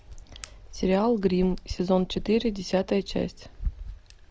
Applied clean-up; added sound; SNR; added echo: none; Hands; 14 dB; none.